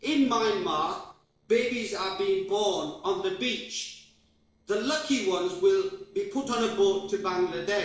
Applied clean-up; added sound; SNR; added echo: neural separator model SepFormer DNS4.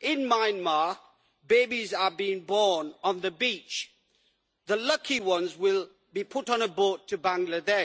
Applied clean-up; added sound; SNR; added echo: none; none; none; none.